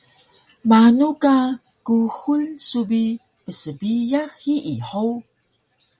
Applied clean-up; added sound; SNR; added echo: none; none; none; none.